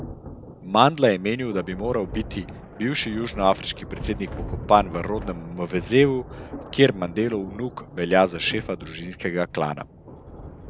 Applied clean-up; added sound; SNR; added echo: none; Thunder; 13 dB; none.